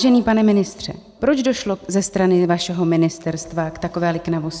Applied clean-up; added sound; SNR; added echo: none; none; none; none.